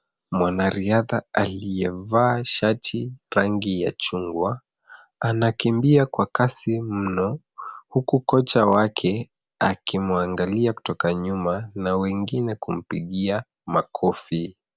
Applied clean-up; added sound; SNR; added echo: none; none; none; none.